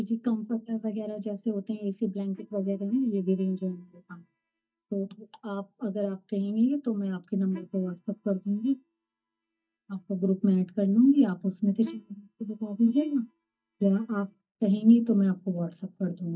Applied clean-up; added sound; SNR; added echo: neural mask model DeepFilterNet 3.